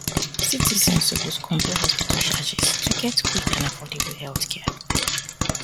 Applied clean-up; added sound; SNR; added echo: none; Frying (food); -1 dB; none.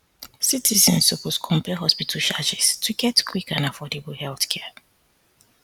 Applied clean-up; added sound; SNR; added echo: none; none; none; none.